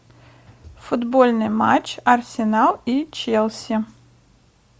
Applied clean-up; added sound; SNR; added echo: none; none; none; none.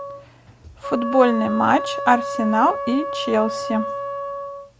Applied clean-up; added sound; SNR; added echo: none; Wind instrument, woodwind instrument; 7 dB; none.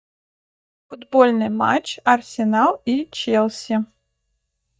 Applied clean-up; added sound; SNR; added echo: neural mask model DeepFilterNet 3.